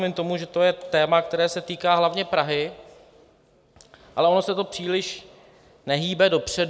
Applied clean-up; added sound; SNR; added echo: none; none; none; none.